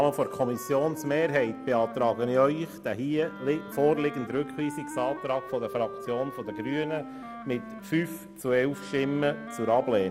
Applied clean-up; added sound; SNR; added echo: none; Wind instrument, woodwind instrument; 12 dB; none.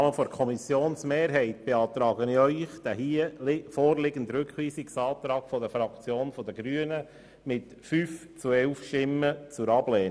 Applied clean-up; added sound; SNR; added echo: none; none; none; none.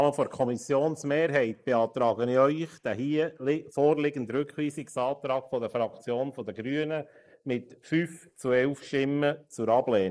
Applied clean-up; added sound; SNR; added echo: neural mask model Resemble Enhance denoiser.